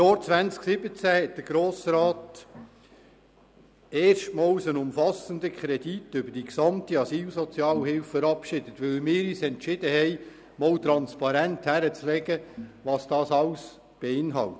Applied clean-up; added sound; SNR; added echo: none; none; none; none.